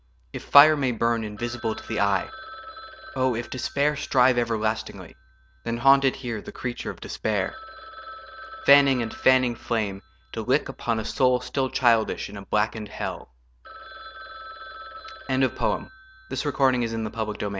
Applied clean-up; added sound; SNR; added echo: none; Telephone; 19 dB; none.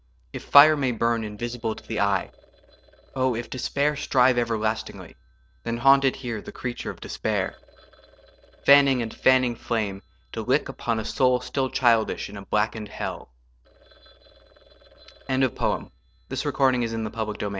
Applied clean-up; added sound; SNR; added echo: neural separator model SepFormer DNS4.